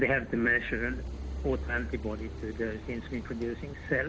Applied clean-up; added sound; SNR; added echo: none; Car passing by / Idling / Accelerating, revving, vroom; 7 dB; none.